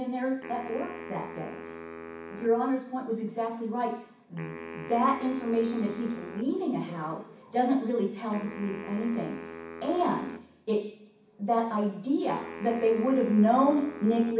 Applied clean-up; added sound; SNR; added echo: none; Wind instrument, woodwind instrument; 14 dB; reverberation time 0.6 s.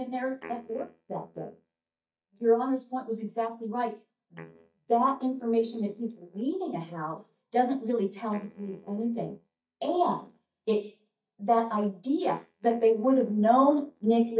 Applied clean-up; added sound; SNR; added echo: neural mask model DeepFilterNet 3.